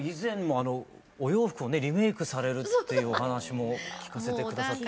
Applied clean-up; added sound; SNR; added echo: none; none; none; none.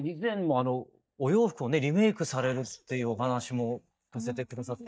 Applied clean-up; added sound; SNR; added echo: neural mask model DeepFilterNet 3.